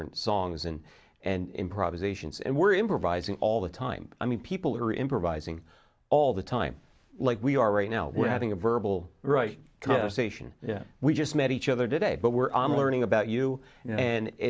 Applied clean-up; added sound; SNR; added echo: none; none; none; none.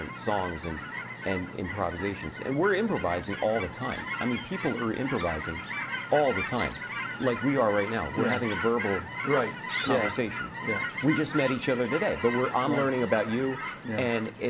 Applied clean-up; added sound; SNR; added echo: none; Chirp, tweet / Fowl; 6 dB; reverberation time 0.4 s.